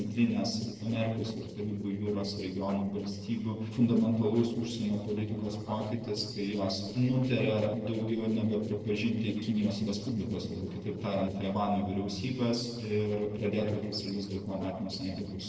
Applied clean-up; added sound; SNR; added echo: neural separator model SepFormer DNS4.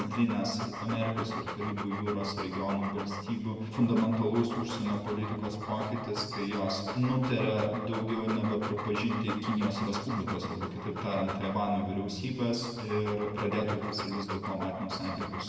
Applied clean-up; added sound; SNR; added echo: none; Dog; 9 dB; reverberation time 1.1 s.